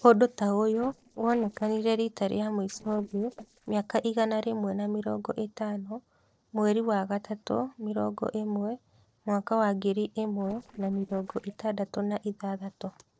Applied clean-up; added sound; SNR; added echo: neural separator model SepFormer DNS4.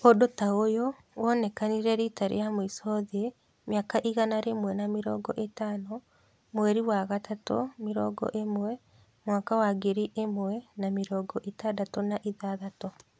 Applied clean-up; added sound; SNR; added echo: none; none; none; none.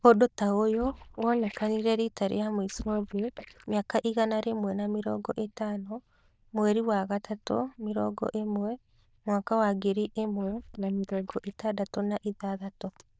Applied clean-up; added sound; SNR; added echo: neural diffusion model UNIVERSE++.